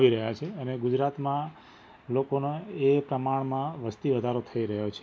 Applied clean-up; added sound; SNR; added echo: none; none; none; none.